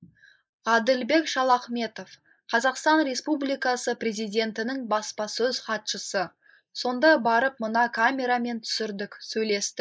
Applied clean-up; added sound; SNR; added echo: neural mask model Resemble Enhance denoiser.